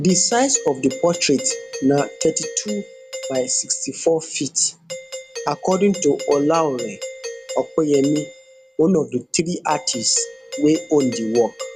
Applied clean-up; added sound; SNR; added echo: none; Doorbell; 13 dB; none.